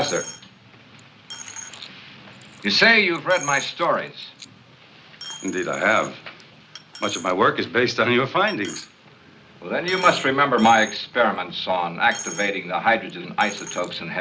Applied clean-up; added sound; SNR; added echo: none; Coin (dropping); 17 dB; none.